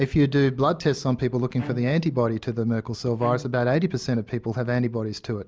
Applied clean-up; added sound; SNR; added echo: none; Bowed string instrument; 18 dB; none.